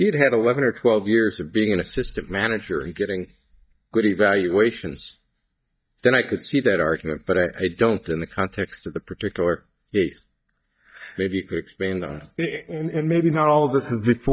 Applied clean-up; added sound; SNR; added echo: neural mask model DeepFilterNet 3.